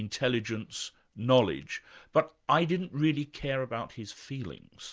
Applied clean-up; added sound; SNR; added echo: none; none; none; none.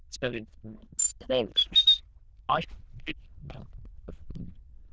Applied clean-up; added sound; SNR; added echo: neural diffusion model UNIVERSE++.